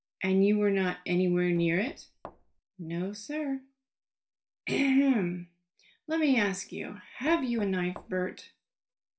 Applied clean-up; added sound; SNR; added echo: neural separator model SepFormer DNS4.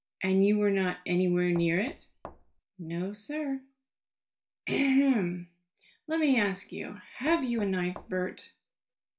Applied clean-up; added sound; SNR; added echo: none; Knock; 18 dB; reverberation time 0.2 s.